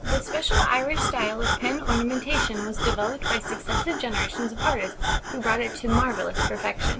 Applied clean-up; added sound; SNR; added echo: none; Breathing; -1 dB; none.